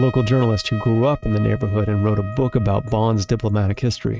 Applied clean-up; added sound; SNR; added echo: neural mask model RNNoise.